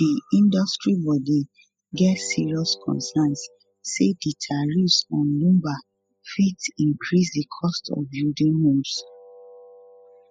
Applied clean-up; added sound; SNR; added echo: classical method spectral subtraction.